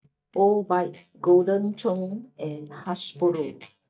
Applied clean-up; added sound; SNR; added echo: neural mask model DeepFilterNet 3.